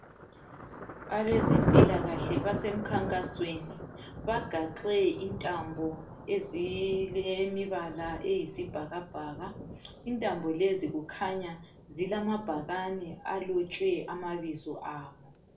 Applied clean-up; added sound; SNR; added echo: none; Thunder; 1 dB; reverberation time 0.3 s.